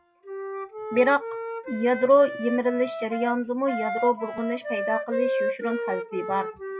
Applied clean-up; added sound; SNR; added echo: classical method log-MMSE.